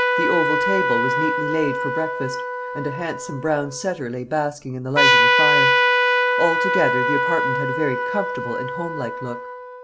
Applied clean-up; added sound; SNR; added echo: none; Trumpet; -5 dB; none.